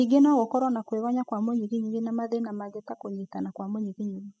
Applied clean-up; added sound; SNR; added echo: classical method spectral subtraction.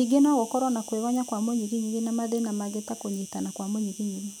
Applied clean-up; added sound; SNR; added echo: none; Insect; 16 dB; none.